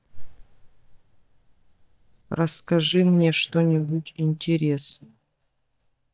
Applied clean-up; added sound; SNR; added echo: neural mask model DeepFilterNet 3.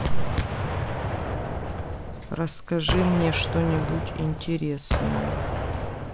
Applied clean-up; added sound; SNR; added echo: none; Gunshot, gunfire; 2 dB; none.